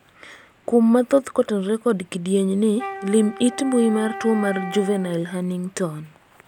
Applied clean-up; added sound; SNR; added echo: none; Wind instrument, woodwind instrument; 13 dB; none.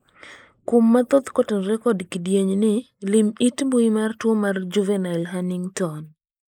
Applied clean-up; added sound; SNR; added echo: neural mask model Resemble Enhance denoiser.